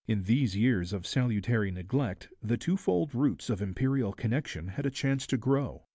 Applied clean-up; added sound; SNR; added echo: none; none; none; none.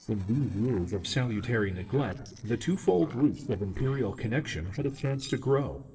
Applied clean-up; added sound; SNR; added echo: neural separator model SepFormer DNS4.